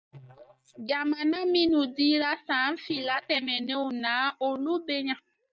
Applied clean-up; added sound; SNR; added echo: neural mask model DeepFilterNet 3.